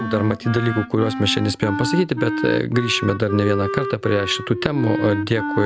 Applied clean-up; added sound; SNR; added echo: none; Wind instrument, woodwind instrument; 5 dB; none.